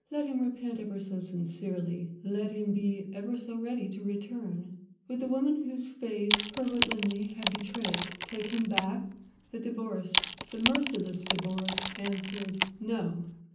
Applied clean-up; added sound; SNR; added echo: none; Wood; 0 dB; reverberation time 0.6 s.